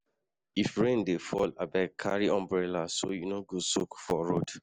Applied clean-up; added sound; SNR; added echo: none; none; none; none.